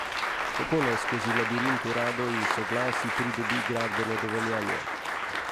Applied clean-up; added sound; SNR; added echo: none; Applause; -2 dB; none.